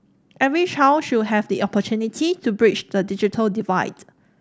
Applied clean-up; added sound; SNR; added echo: none; none; none; none.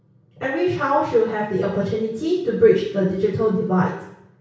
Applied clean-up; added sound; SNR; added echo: none; none; none; reverberation time 0.6 s.